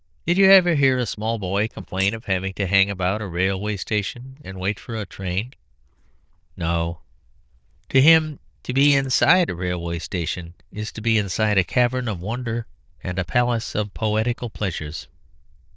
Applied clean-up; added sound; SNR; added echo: neural diffusion model UNIVERSE++.